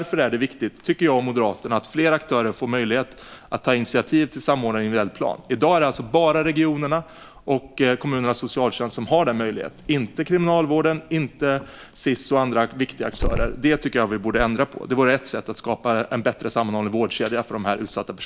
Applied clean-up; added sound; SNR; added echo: none; Growling; 15 dB; none.